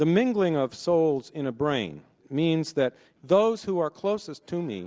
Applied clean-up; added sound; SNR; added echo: none; none; none; none.